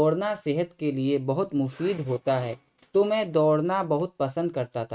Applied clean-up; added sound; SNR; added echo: neural mask model RNNoise.